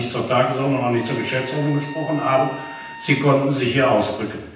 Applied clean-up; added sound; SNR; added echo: none; Trumpet; 17 dB; reverberation time 0.9 s.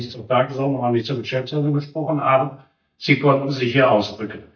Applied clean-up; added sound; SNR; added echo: neural mask model DeepFilterNet 3.